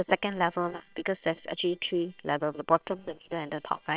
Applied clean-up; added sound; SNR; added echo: neural separator model SepFormer WHAM!.